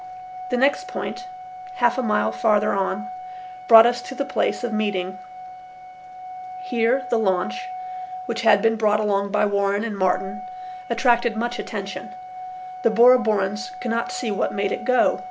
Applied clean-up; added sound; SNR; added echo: none; Organ; 12 dB; none.